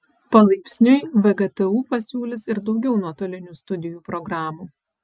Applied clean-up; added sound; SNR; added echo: none; none; none; none.